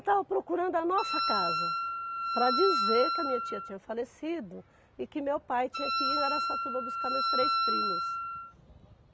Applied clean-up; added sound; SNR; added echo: none; Wind instrument, woodwind instrument; -2 dB; none.